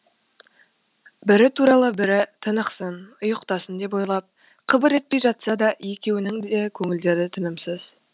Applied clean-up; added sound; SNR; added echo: none; none; none; none.